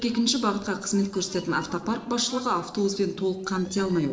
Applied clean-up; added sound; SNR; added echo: neural separator model SepFormer DNS4.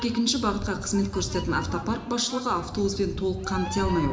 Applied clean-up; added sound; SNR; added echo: none; Meow; 7 dB; reverberation time 0.8 s.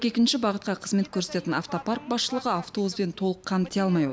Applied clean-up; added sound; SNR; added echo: none; none; none; none.